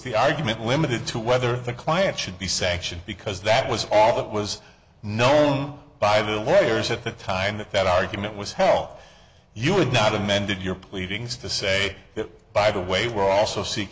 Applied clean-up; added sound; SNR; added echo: none; none; none; none.